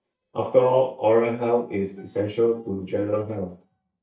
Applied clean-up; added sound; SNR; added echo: neural mask model DeepFilterNet 3.